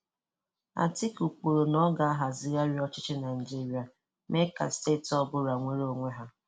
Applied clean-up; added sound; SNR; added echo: none; none; none; none.